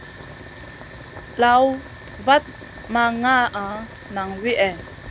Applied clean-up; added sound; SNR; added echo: none; Boiling; 10 dB; none.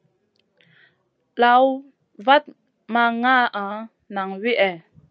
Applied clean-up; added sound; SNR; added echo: none; none; none; none.